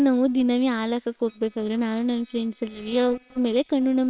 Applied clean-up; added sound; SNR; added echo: neural separator model SepFormer WHAM!.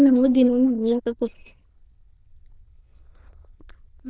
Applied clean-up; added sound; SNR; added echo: neural diffusion model UNIVERSE++.